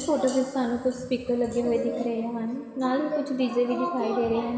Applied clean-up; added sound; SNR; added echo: none; none; none; reverberation time 2.9 s.